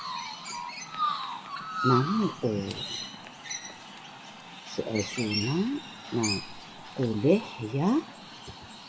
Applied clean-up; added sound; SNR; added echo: none; Chirp, tweet; 5 dB; reverberation time 1.7 s.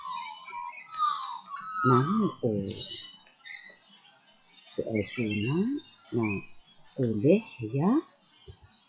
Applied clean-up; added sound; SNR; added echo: classical method WPE with log-MMSE.